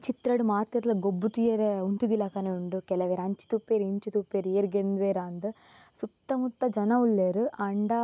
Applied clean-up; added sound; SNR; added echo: none; none; none; none.